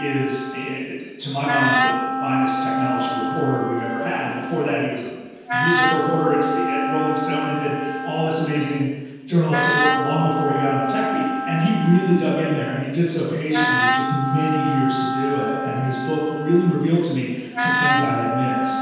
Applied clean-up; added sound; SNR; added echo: none; Wind instrument, woodwind instrument; 2 dB; reverberation time 1.2 s.